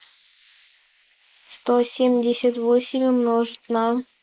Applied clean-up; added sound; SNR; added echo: neural mask model Resemble Enhance denoiser.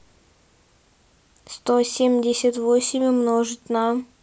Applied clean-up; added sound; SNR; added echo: none; none; none; none.